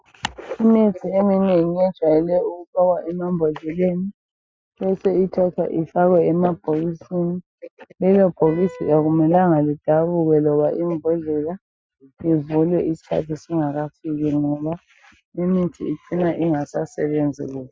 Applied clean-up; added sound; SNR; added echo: classical method Wiener filter.